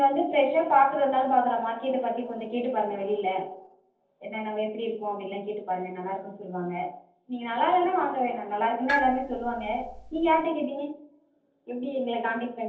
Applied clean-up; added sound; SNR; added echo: neural separator model SepFormer DNS4.